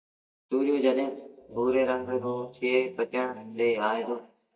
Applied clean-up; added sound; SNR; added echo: neural mask model DeepFilterNet 3.